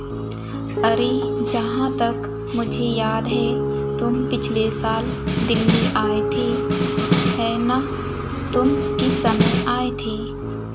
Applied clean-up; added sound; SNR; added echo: none; Snare drum + Piano; -1 dB; none.